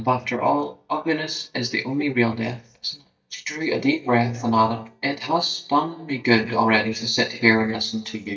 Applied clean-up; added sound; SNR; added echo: neural mask model DeepFilterNet 3.